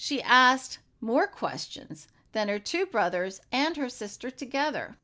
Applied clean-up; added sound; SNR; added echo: none; none; none; none.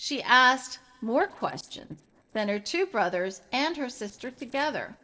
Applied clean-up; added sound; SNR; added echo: neural separator model SepFormer DNS4.